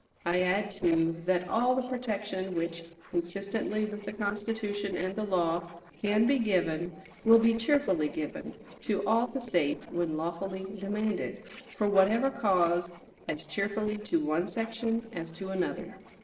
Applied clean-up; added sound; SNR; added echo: neural separator model SepFormer DNS4.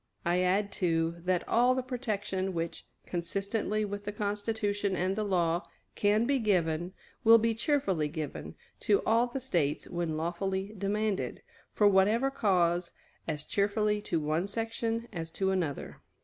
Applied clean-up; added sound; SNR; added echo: none; none; none; none.